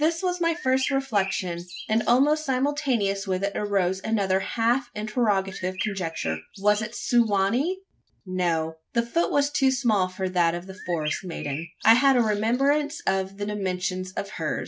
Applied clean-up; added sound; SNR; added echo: none; Bird; 13 dB; none.